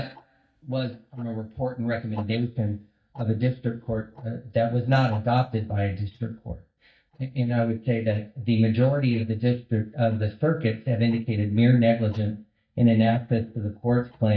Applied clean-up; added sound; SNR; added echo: neural mask model DeepFilterNet 3.